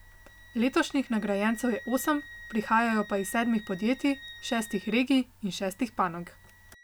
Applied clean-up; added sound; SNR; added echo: none; Wind instrument, woodwind instrument; 19 dB; none.